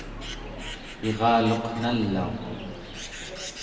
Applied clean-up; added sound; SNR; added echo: none; Bird; 10 dB; reverberation time 2.2 s.